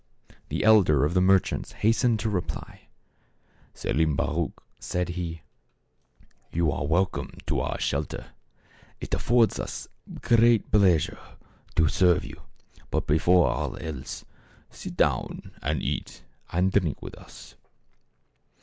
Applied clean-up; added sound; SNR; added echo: none; none; none; none.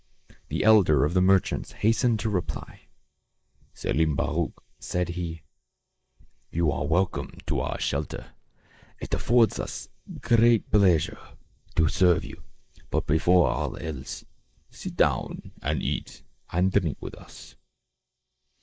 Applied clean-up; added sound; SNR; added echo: neural mask model Resemble Enhance denoiser.